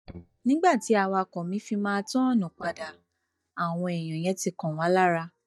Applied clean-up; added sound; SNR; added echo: neural mask model DeepFilterNet 3.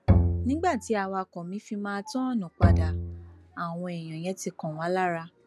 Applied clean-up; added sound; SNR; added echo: none; Bowed string instrument; -5 dB; none.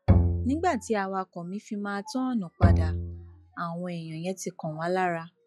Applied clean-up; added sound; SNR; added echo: classical method log-MMSE.